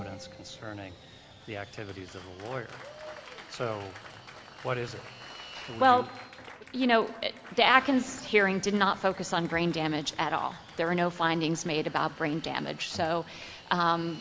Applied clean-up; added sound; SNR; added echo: none; Applause + Fixed-wing aircraft, airplane; 18 dB; none.